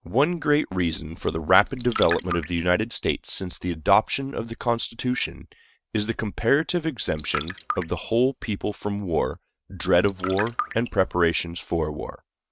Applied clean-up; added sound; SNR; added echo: neural mask model RNNoise.